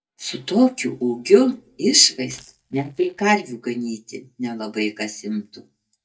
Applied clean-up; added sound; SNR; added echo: neural mask model DeepFilterNet 3.